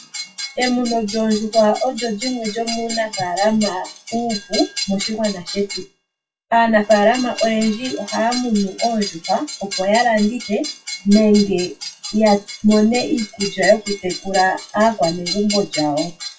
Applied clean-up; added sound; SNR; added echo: classical method WPE with log-MMSE.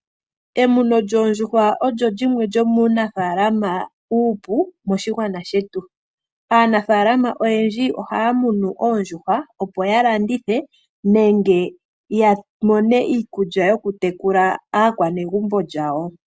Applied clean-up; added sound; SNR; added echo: none; none; none; none.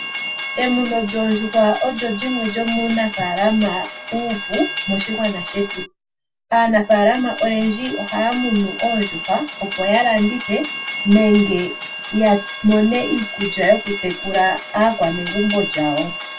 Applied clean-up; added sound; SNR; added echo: none; Train; 7 dB; reverberation time 0.1 s.